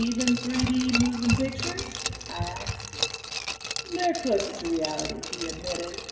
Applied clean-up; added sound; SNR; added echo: none; Glass; 5 dB; reverberation time 2.9 s.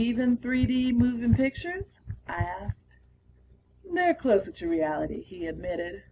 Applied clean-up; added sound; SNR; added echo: none; none; none; none.